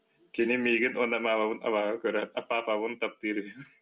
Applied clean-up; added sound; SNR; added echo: none; none; none; none.